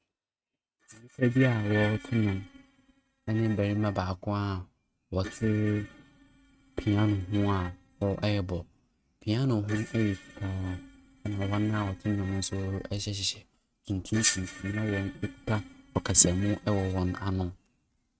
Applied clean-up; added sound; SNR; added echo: neural mask model RNNoise.